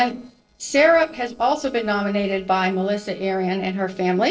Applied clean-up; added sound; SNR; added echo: neural separator model SepFormer DNS4.